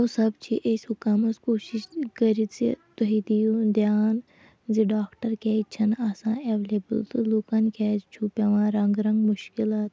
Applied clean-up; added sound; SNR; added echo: none; none; none; none.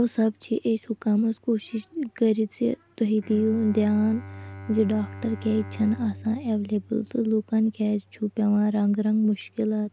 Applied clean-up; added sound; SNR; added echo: none; Bowed string instrument; 19 dB; none.